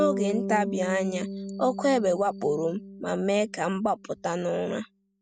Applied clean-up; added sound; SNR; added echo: none; Bass guitar; 8 dB; none.